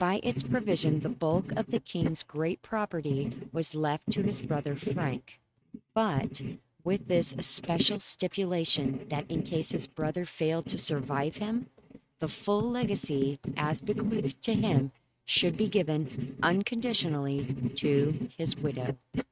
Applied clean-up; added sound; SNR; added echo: neural mask model RNNoise.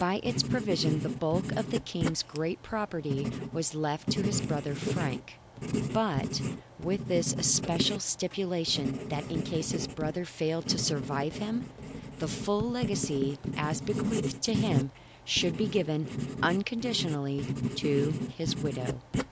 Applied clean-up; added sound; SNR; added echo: none; Writing; 3 dB; none.